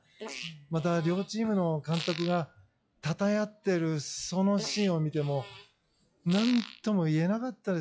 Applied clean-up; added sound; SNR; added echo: classical method log-MMSE.